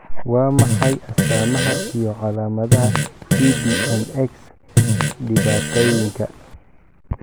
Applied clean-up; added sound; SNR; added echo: none; Fart; -1 dB; none.